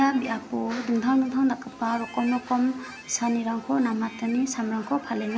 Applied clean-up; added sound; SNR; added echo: none; Harmonica; 19 dB; none.